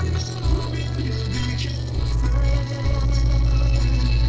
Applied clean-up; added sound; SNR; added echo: neural separator model SepFormer DNS4.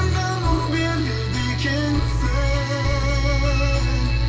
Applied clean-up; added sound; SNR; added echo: none; Mechanical fan; 4 dB; reverberation time 0.2 s.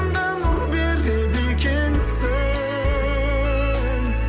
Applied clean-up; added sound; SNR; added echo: none; none; none; none.